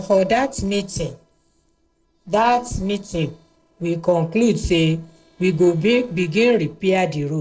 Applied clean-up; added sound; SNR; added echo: neural separator model SepFormer DNS4.